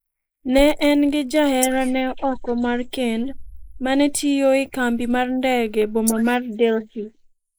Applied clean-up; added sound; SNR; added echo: neural mask model Resemble Enhance denoiser.